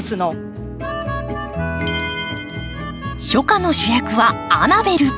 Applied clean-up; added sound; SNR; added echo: none; none; none; none.